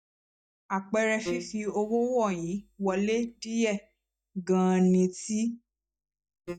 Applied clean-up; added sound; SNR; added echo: neural mask model DeepFilterNet 3.